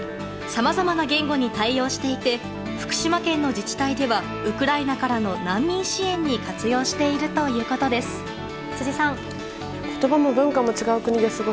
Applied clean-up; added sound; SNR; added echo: none; none; none; none.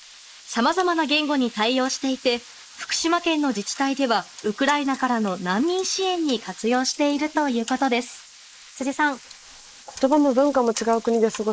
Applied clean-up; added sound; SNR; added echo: neural mask model Resemble Enhance denoiser.